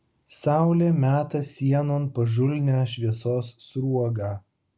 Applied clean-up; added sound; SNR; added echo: none; none; none; none.